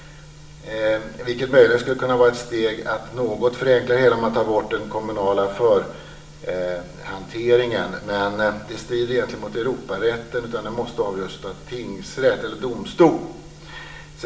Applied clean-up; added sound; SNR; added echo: none; none; none; reverberation time 1.3 s.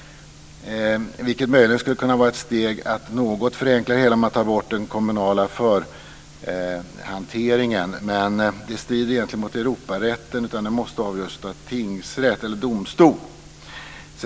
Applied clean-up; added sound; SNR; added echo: none; none; none; none.